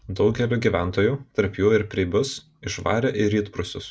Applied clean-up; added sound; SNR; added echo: none; none; none; none.